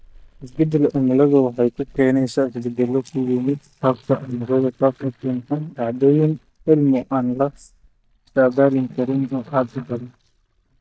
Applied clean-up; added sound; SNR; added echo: neural mask model DeepFilterNet 3.